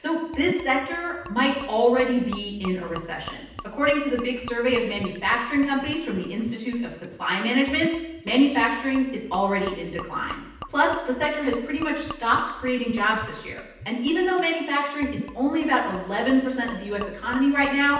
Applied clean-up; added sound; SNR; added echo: none; Gurgling / Liquid; 17 dB; reverberation time 0.9 s.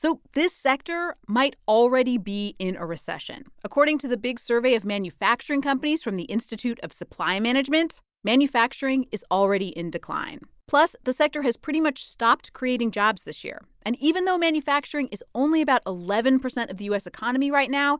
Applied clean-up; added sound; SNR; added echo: none; none; none; none.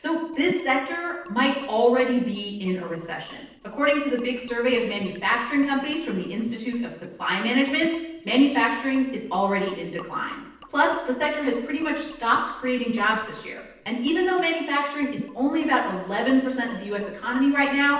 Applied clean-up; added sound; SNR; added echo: neural separator model SepFormer DNS4.